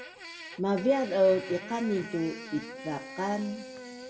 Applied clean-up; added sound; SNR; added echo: none; Fart; 13 dB; reverberation time 0.7 s.